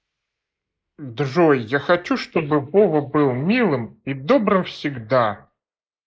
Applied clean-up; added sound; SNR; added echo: neural mask model Resemble Enhance denoiser.